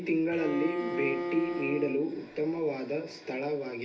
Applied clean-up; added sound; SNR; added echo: none; Bowed string instrument; 5 dB; reverberation time 0.3 s.